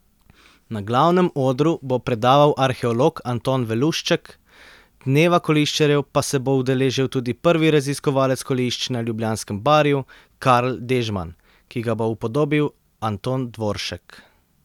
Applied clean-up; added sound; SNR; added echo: none; none; none; none.